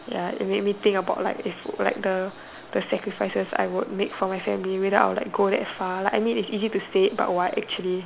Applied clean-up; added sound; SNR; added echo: none; none; none; none.